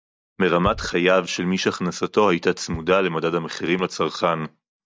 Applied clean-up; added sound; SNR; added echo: neural mask model DeepFilterNet 3.